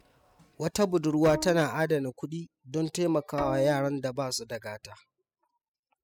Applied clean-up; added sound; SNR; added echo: classical method spectral subtraction.